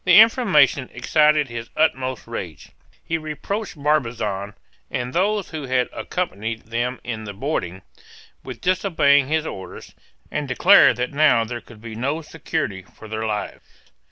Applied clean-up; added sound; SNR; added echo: none; none; none; none.